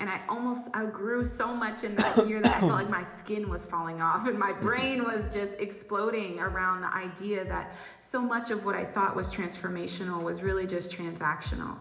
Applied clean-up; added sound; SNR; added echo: none; Cough; -2 dB; reverberation time 0.8 s.